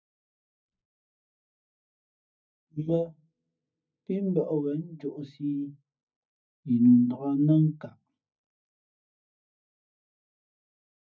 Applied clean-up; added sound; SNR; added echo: neural mask model DeepFilterNet 3.